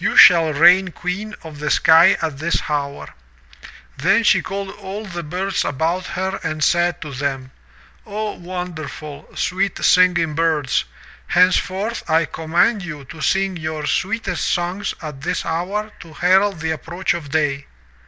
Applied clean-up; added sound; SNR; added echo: none; none; none; none.